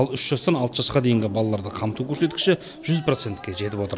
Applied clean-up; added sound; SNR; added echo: none; none; none; none.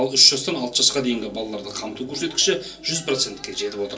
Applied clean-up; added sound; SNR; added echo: none; none; none; reverberation time 0.3 s.